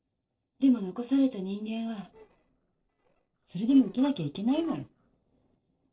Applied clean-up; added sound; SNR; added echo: neural separator model SepFormer DNS4.